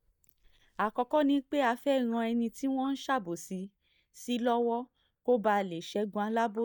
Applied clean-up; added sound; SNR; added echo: neural mask model DeepFilterNet 3.